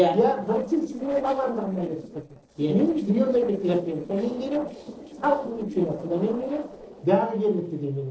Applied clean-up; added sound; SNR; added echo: neural separator model SepFormer DNS4.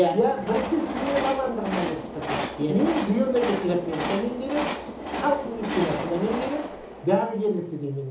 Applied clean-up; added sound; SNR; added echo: none; Train; 6 dB; reverberation time 1.2 s.